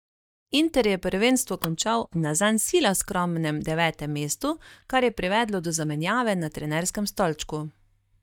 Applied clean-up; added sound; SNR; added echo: neural mask model DeepFilterNet 3.